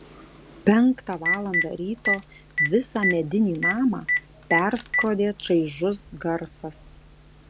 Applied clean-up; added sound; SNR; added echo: none; Telephone; 5 dB; none.